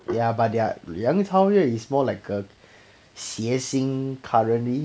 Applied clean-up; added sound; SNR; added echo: none; Hands; 20 dB; none.